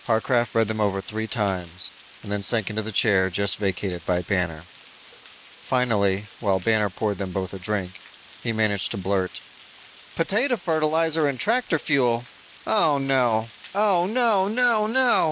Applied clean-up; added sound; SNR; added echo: none; Water; 19 dB; none.